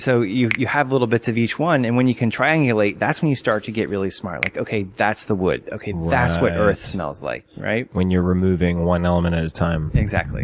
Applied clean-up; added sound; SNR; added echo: none; Finger snapping; 16 dB; none.